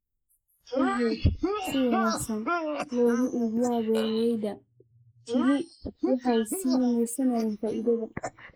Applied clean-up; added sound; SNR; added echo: neural mask model Resemble Enhance denoiser.